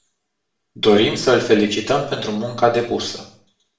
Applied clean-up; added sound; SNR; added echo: none; none; none; reverberation time 0.5 s.